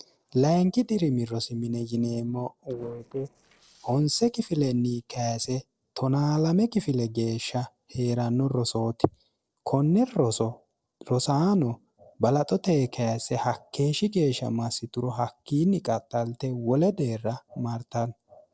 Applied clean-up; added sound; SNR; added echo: neural separator model SepFormer DNS4.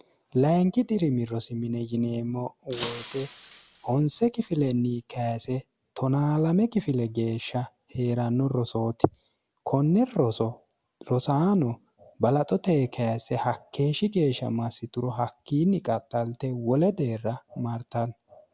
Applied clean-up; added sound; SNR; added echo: none; Shatter; 12 dB; none.